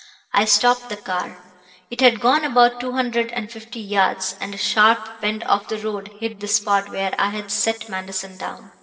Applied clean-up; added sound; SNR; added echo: none; none; none; reverberation time 1.4 s.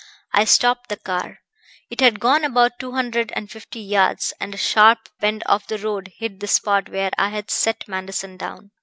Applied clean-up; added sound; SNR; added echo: none; none; none; none.